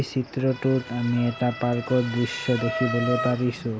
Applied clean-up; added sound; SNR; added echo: none; Motor vehicle (road) / Siren; 9 dB; none.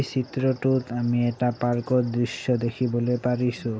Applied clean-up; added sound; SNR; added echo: none; none; none; none.